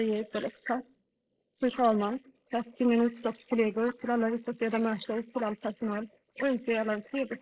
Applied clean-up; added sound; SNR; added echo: neural mask model Resemble Enhance denoiser.